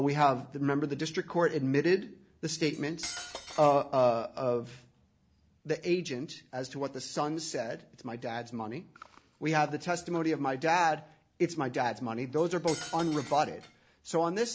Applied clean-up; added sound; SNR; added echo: none; Cutlery, silverware; 14 dB; none.